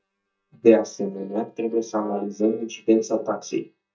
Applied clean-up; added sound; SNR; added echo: neural mask model DeepFilterNet 3.